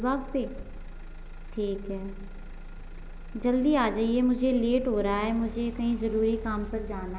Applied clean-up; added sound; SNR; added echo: none; Motor vehicle (road); 10 dB; none.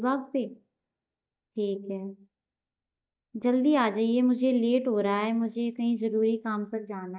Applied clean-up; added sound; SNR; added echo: neural mask model DeepFilterNet 3.